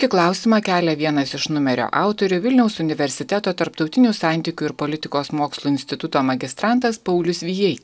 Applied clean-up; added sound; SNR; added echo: none; none; none; none.